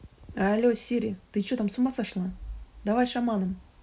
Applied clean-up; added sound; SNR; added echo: none; none; none; none.